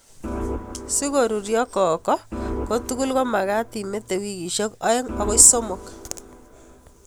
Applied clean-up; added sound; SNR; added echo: none; Organ; 10 dB; none.